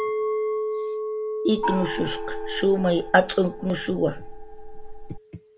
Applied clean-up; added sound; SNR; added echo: none; Chink, clink + Gong; 4 dB; none.